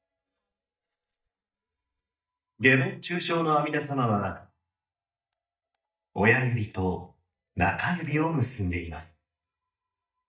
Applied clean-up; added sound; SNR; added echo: neural mask model DeepFilterNet 3.